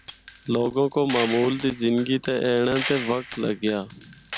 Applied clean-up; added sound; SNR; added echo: none; Gunshot, gunfire; 8 dB; none.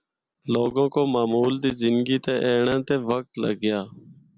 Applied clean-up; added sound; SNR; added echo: none; none; none; none.